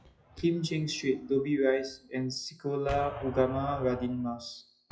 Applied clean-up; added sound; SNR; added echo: classical method WPE with log-MMSE.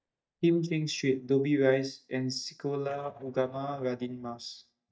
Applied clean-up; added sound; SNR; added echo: neural mask model DeepFilterNet 3.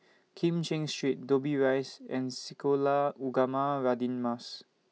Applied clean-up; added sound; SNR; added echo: none; none; none; none.